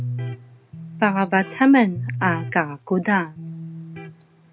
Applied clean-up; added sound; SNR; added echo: none; Electric guitar; 11 dB; none.